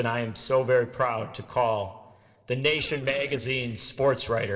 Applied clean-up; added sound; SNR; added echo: neural separator model SepFormer DNS4.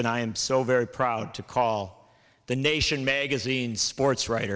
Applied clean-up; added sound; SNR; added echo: none; none; none; none.